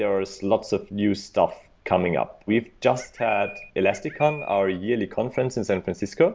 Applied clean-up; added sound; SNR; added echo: none; Bird; 14 dB; none.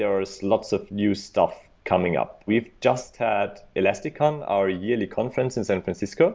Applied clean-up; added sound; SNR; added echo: none; none; none; none.